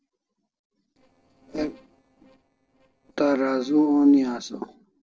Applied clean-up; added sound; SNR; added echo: neural separator model SepFormer DNS4.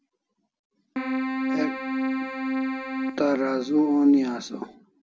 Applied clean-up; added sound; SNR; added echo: none; Keyboard (musical); 3 dB; none.